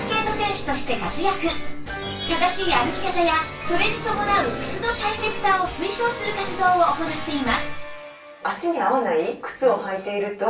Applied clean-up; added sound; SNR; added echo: none; Piano; 13 dB; reverberation time 0.3 s.